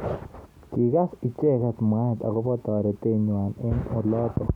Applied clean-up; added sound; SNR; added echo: none; none; none; none.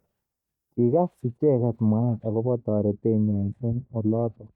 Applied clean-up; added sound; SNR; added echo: neural mask model DeepFilterNet 3.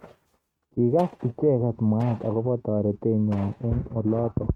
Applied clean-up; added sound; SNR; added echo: neural mask model RNNoise.